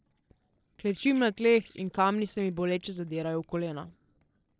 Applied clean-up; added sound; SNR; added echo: neural separator model SepFormer DNS4.